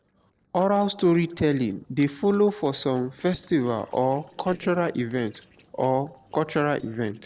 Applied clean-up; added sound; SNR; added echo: neural separator model SepFormer DNS4.